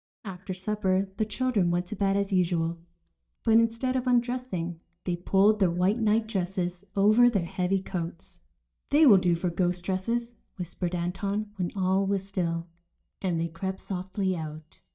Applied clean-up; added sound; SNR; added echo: neural mask model DeepFilterNet 3.